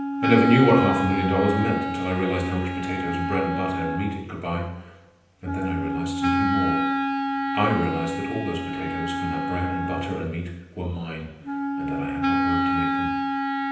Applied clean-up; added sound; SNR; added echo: none; Wind instrument, woodwind instrument; 0 dB; reverberation time 0.9 s.